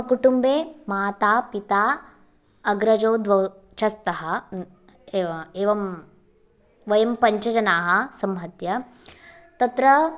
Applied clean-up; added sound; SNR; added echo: none; none; none; none.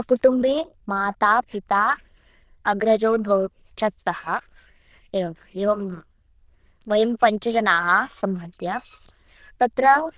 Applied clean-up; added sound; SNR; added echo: neural diffusion model UNIVERSE++.